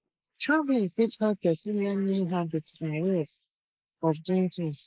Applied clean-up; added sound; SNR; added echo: neural mask model Resemble Enhance denoiser.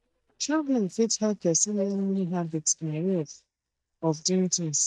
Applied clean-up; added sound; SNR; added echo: neural mask model DeepFilterNet 3.